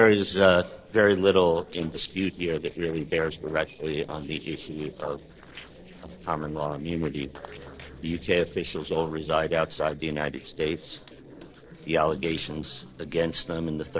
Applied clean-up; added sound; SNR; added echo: neural separator model SepFormer DNS4.